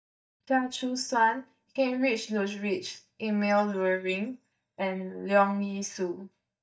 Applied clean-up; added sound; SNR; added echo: neural mask model DeepFilterNet 3.